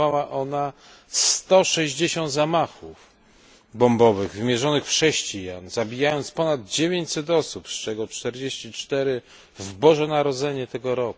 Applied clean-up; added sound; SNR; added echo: none; none; none; none.